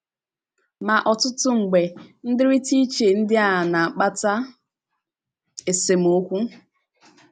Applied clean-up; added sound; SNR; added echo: none; none; none; none.